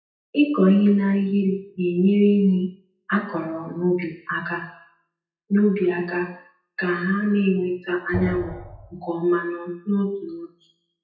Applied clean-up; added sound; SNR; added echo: classical method WPE with log-MMSE.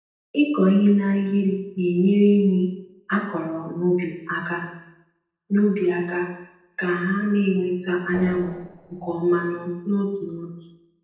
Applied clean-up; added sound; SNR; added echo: neural separator model SepFormer DNS4.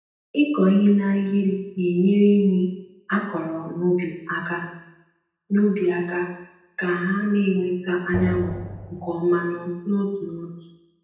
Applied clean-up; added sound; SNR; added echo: none; Drum; 10 dB; reverberation time 0.9 s.